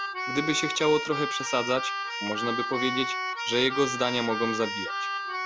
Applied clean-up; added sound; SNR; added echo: none; Keyboard (musical); 3 dB; none.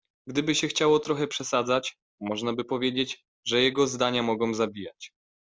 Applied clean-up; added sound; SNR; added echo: none; none; none; none.